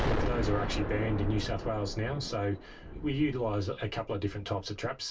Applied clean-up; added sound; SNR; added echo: none; Explosion; 3 dB; reverberation time 0.2 s.